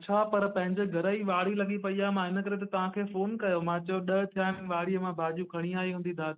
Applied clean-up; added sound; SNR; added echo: neural mask model Resemble Enhance denoiser.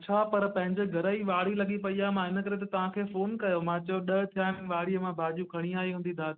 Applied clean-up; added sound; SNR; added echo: none; none; none; none.